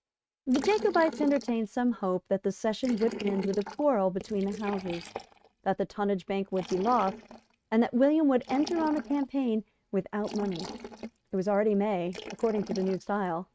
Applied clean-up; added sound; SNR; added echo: neural mask model RNNoise.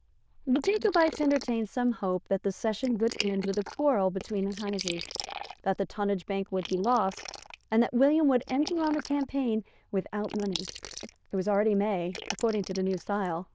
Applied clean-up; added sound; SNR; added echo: neural diffusion model UNIVERSE++.